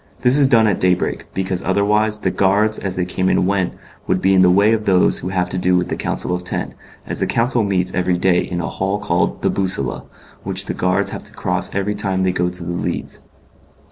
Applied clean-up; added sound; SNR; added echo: none; none; none; none.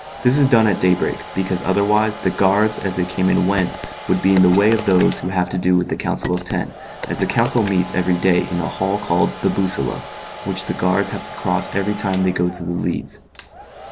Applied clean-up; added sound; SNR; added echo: none; Telephone + Domestic sounds, home sounds; 14 dB; none.